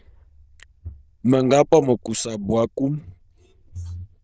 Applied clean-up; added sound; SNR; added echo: neural diffusion model UNIVERSE++.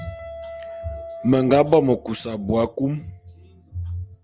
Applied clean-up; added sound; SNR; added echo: none; Guitar; 17 dB; none.